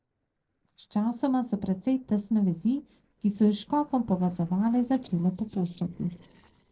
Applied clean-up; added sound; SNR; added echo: neural separator model SepFormer DNS4.